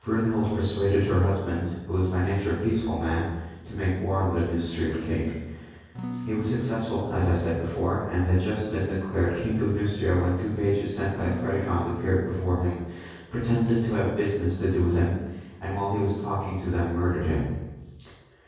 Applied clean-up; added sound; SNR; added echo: none; Acoustic guitar / Strum; 9 dB; reverberation time 1.3 s.